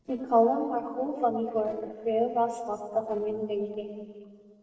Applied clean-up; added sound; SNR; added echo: neural separator model SepFormer DNS4.